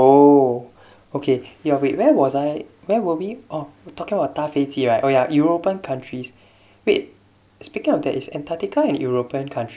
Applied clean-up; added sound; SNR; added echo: none; none; none; none.